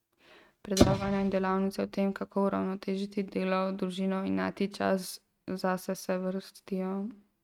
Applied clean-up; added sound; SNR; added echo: neural mask model RNNoise.